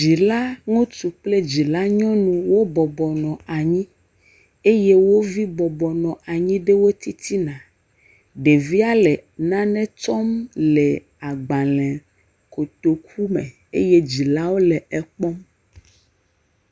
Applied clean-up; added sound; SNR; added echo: none; none; none; none.